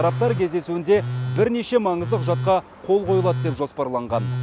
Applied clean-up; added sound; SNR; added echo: none; Telephone; 6 dB; none.